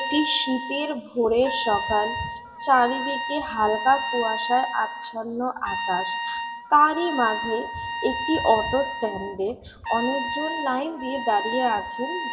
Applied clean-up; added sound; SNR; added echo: none; Trumpet; 6 dB; reverberation time 2.6 s.